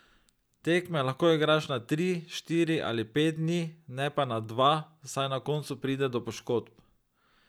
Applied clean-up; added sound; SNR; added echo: none; none; none; none.